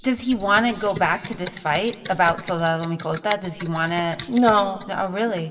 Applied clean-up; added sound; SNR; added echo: none; Computer keyboard; 12 dB; reverberation time 1.3 s.